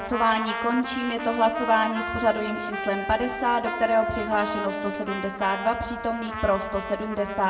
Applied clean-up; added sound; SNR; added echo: none; Trumpet; 7 dB; reverberation time 1.7 s.